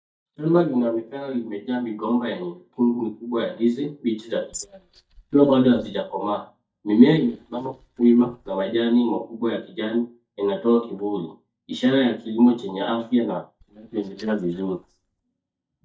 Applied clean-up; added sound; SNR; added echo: neural mask model DeepFilterNet 3.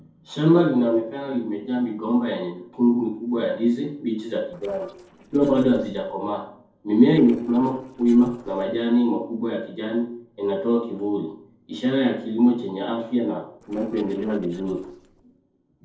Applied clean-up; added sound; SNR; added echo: neural separator model SepFormer DNS4.